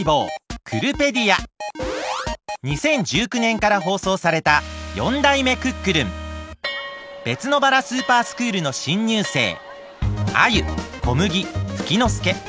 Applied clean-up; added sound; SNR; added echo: none; none; none; none.